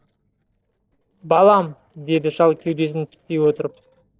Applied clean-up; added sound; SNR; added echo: neural separator model SepFormer DNS4.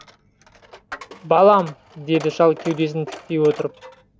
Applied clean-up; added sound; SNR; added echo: none; Coin (dropping); 18 dB; none.